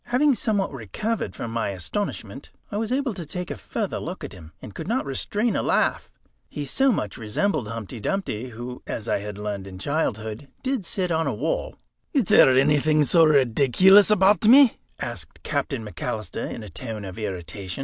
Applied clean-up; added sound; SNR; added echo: none; none; none; none.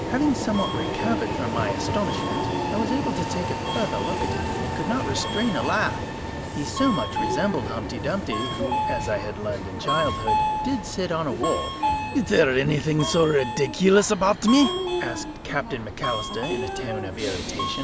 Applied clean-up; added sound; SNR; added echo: none; Subway, metro, underground; 2 dB; none.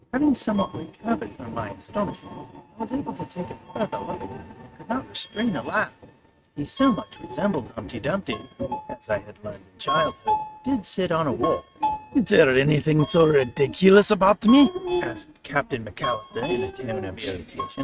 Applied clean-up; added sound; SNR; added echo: neural mask model RNNoise.